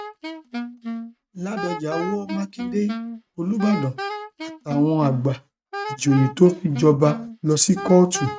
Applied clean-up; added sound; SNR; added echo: neural mask model RNNoise.